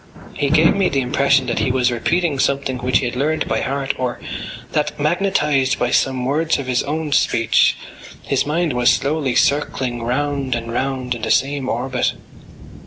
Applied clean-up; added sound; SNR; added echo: none; Thunder; 10 dB; none.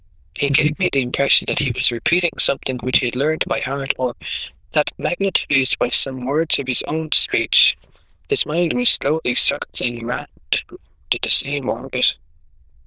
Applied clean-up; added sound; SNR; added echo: neural diffusion model UNIVERSE++.